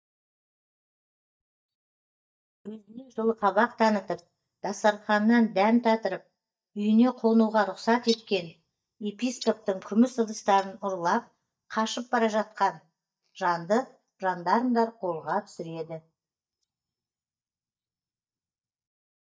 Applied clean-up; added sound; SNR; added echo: neural mask model DeepFilterNet 3.